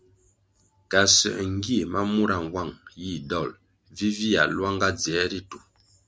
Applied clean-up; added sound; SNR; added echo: none; none; none; none.